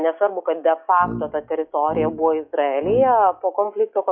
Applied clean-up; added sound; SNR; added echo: classical method log-MMSE.